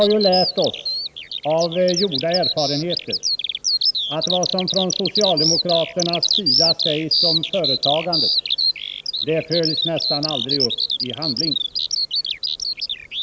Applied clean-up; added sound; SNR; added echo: none; Bird vocalization, bird call, bird song; -1 dB; none.